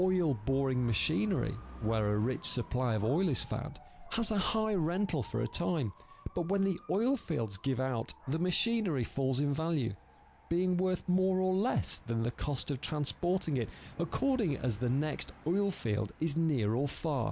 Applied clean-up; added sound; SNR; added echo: none; Motorcycle / Dog; 20 dB; none.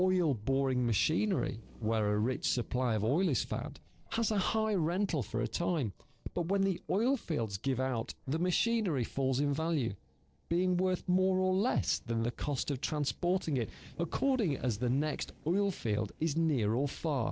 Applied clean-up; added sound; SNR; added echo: neural separator model SepFormer DNS4.